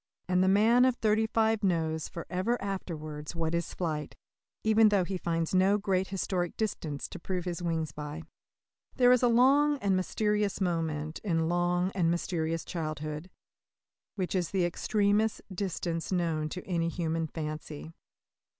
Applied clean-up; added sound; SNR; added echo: none; none; none; none.